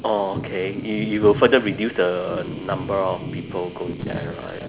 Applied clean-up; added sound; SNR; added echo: none; Thunder; 10 dB; none.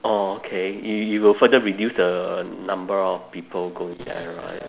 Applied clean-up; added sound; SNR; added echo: none; none; none; none.